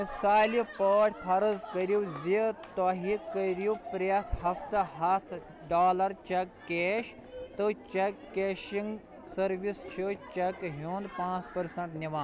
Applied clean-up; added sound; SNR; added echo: none; none; none; none.